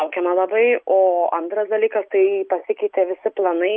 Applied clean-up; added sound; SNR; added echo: none; none; none; none.